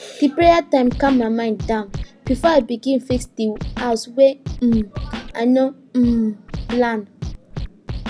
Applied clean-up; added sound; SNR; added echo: none; Scratching (performance technique); 12 dB; none.